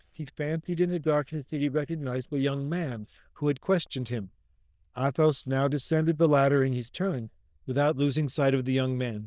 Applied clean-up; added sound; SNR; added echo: neural diffusion model UNIVERSE++.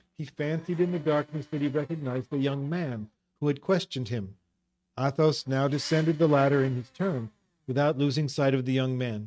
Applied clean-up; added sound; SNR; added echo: neural mask model RNNoise.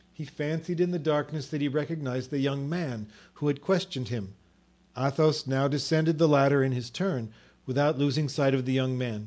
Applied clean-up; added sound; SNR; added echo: none; none; none; none.